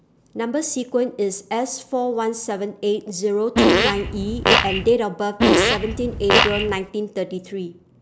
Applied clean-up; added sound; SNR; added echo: none; Fart; -5 dB; none.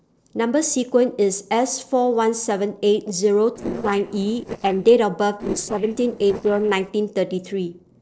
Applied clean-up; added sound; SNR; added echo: neural separator model SepFormer DNS4.